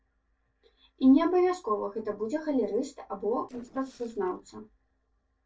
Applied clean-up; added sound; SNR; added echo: neural separator model SepFormer DNS4.